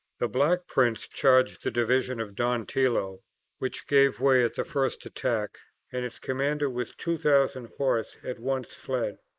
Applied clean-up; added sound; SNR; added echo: neural mask model Resemble Enhance denoiser.